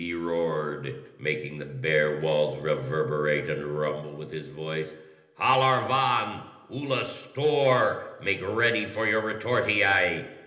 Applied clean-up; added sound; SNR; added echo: none; none; none; reverberation time 1.0 s.